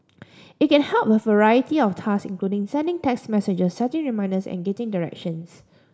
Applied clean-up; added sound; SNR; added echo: none; none; none; none.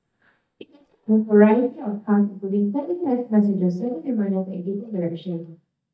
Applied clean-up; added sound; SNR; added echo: neural mask model DeepFilterNet 3.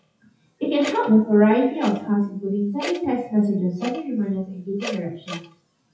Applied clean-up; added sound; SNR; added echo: classical method WPE with log-MMSE.